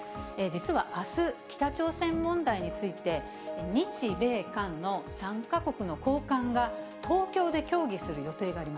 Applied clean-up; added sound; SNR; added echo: none; none; none; none.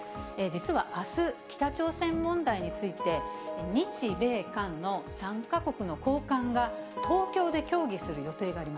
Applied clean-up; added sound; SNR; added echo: none; Guitar; 14 dB; none.